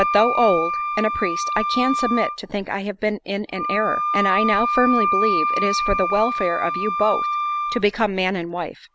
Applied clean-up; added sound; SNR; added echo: none; Wind instrument, woodwind instrument; 1 dB; none.